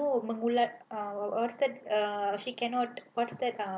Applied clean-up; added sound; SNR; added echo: none; none; none; none.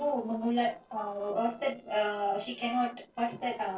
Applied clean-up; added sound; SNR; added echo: neural separator model SepFormer DNS4.